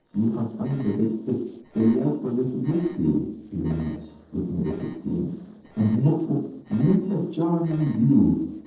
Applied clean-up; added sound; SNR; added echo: neural separator model SepFormer DNS4.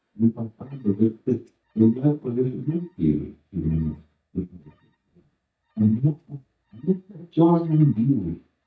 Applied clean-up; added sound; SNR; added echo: neural mask model DeepFilterNet 3.